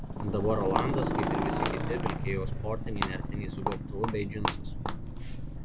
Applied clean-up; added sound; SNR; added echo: none; Motorcycle + Walk, footsteps; -4 dB; none.